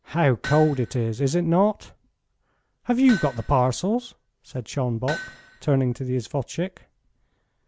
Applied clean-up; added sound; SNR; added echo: none; Hammer; 15 dB; none.